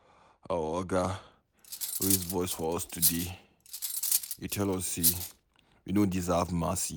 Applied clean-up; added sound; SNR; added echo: none; Cutlery, silverware; 0 dB; none.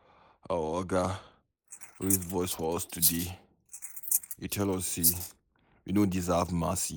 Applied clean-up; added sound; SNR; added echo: neural mask model Resemble Enhance denoiser.